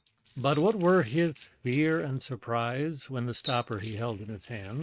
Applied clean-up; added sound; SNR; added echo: neural mask model RNNoise.